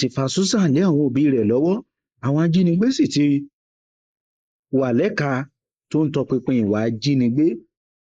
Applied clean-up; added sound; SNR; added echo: neural mask model Resemble Enhance denoiser.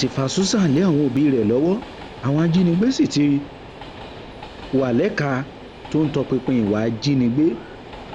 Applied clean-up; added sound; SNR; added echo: none; Train; 16 dB; none.